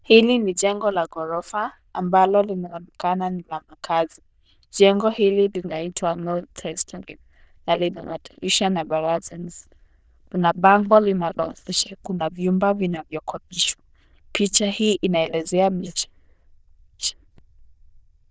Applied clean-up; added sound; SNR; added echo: neural diffusion model UNIVERSE++.